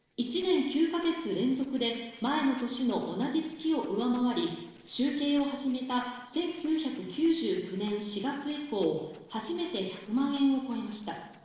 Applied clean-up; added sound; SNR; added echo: neural separator model SepFormer DNS4.